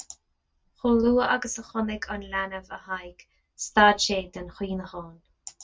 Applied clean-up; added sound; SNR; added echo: none; none; none; none.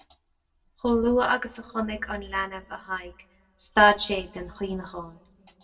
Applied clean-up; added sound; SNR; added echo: none; none; none; reverberation time 1.0 s.